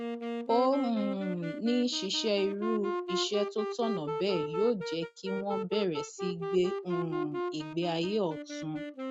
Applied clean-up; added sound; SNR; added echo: neural mask model RNNoise.